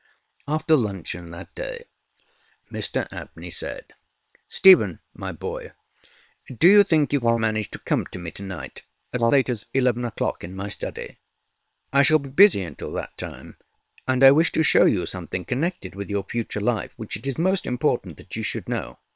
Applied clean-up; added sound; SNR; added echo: neural separator model SepFormer WHAM!.